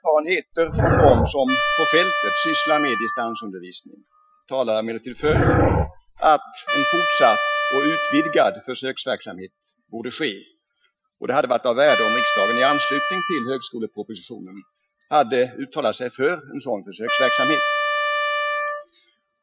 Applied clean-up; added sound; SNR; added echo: classical method Wiener filter.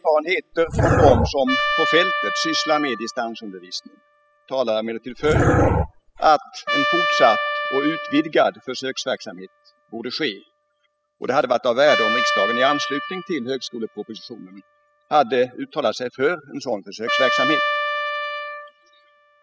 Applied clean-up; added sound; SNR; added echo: classical method spectral subtraction.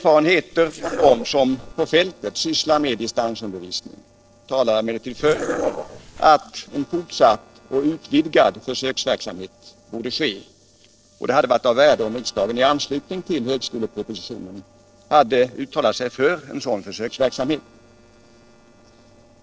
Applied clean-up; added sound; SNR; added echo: neural separator model SepFormer DNS4.